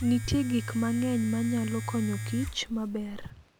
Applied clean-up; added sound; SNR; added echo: none; Domestic sounds, home sounds; 7 dB; none.